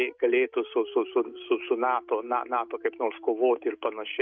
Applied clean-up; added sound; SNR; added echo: neural mask model RNNoise.